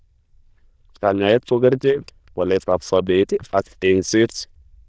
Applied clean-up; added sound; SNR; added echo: neural diffusion model UNIVERSE++.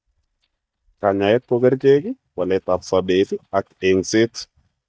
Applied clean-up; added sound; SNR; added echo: neural mask model DeepFilterNet 3.